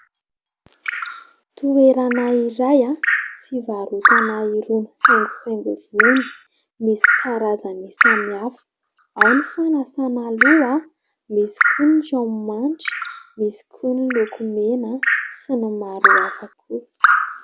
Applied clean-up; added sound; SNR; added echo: none; Drip; 0 dB; none.